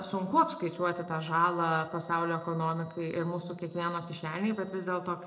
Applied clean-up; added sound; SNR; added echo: neural separator model SepFormer DNS4.